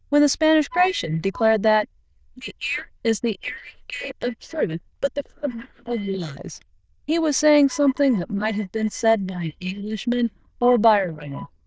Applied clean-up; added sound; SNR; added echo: neural diffusion model UNIVERSE++.